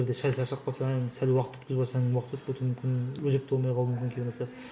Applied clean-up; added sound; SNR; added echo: none; none; none; none.